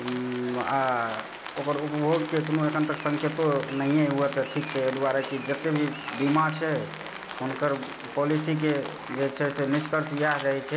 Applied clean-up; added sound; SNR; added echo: none; Rain; 11 dB; none.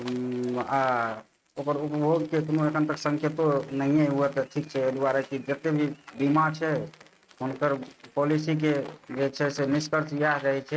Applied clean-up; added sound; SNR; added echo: neural mask model RNNoise.